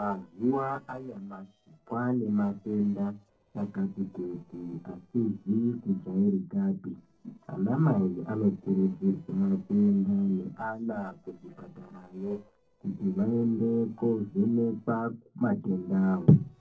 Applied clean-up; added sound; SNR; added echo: neural separator model SepFormer DNS4.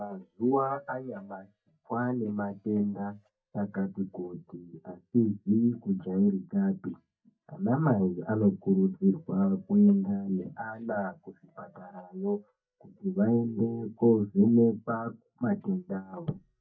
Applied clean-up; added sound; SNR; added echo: neural mask model DeepFilterNet 3.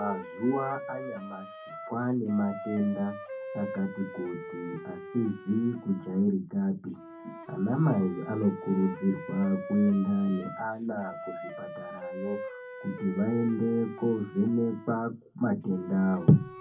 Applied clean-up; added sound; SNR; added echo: none; Wind instrument, woodwind instrument; 12 dB; reverberation time 0.3 s.